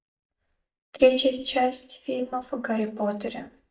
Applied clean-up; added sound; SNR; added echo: neural mask model DeepFilterNet 3.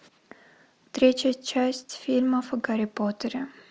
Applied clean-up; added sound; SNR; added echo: none; none; none; none.